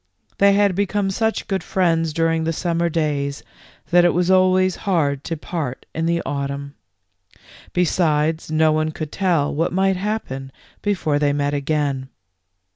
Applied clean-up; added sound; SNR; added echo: none; none; none; none.